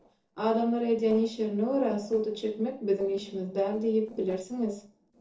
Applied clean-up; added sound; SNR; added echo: neural separator model SepFormer DNS4.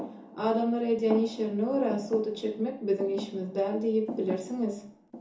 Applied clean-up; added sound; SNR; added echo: none; Thump, thud; 12 dB; reverberation time 0.7 s.